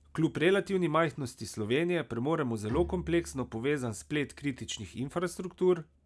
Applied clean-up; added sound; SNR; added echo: none; Bowed string instrument; 19 dB; none.